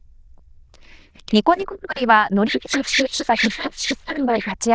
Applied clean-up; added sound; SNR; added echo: neural diffusion model UNIVERSE++.